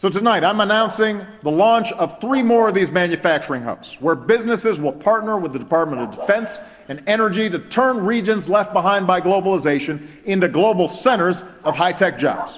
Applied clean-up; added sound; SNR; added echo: neural separator model SepFormer DNS4.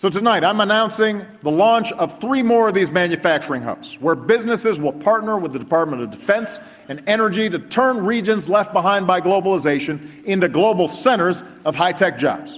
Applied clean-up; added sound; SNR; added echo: none; none; none; none.